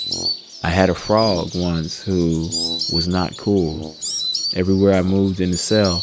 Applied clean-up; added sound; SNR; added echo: none; Insect; 8 dB; none.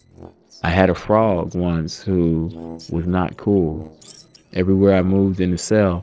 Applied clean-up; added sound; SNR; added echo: neural separator model SepFormer DNS4.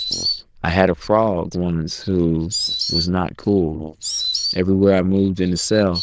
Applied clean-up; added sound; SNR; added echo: neural diffusion model UNIVERSE++.